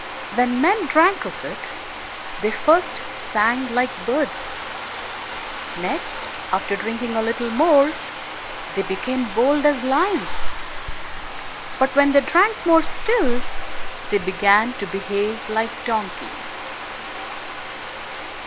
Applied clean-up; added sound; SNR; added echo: none; Bathtub (filling or washing); 4 dB; none.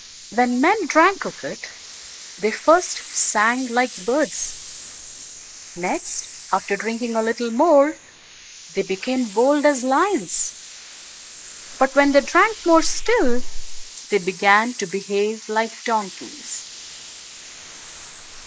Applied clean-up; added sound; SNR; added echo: neural mask model Resemble Enhance denoiser.